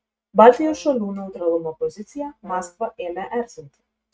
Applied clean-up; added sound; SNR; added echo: neural mask model RNNoise.